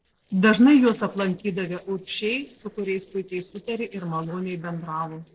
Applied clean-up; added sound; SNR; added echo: neural separator model SepFormer DNS4.